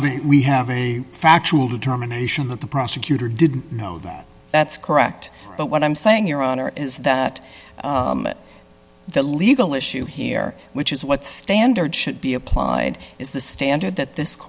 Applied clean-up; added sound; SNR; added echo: none; none; none; none.